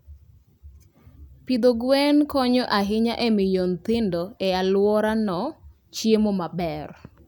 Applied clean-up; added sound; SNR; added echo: none; none; none; none.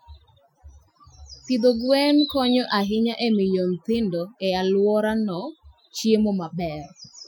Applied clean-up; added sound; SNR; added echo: classical method Wiener filter.